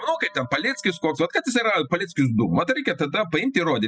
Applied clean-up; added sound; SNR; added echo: classical method spectral subtraction.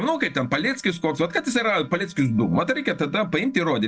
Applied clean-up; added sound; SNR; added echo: neural separator model SepFormer DNS4.